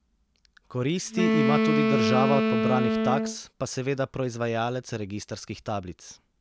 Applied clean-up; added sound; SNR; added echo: none; Wind instrument, woodwind instrument; -4 dB; none.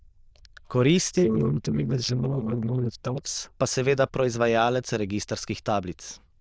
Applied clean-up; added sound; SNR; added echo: neural diffusion model UNIVERSE++.